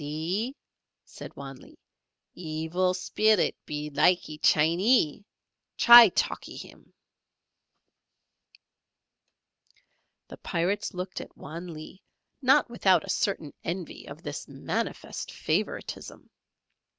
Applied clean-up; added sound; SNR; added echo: none; none; none; none.